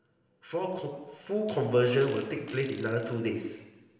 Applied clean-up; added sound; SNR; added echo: none; Fart; 19 dB; reverberation time 1.3 s.